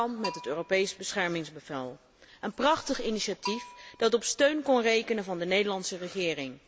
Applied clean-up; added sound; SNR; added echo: none; Bell; 17 dB; none.